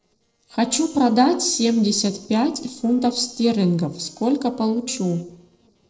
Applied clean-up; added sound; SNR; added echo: neural separator model SepFormer DNS4.